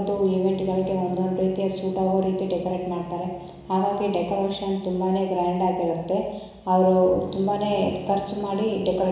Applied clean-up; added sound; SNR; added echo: none; Bowed string instrument; 19 dB; reverberation time 1.0 s.